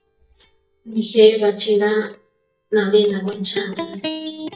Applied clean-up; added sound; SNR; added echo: neural mask model DeepFilterNet 3.